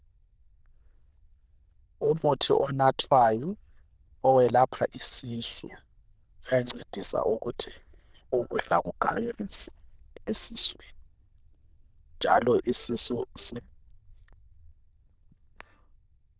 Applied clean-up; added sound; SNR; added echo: neural diffusion model UNIVERSE++.